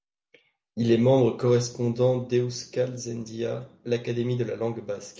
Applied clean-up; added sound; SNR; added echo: none; none; none; none.